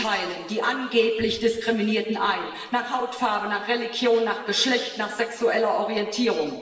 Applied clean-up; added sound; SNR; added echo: none; none; none; reverberation time 1.3 s.